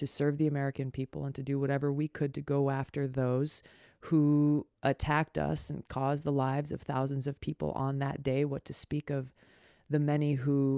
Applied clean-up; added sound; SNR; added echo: none; none; none; none.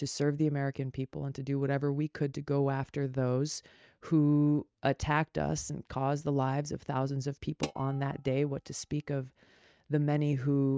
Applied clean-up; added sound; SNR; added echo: neural mask model RNNoise.